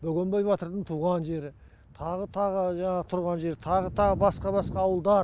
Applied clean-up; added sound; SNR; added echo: none; none; none; none.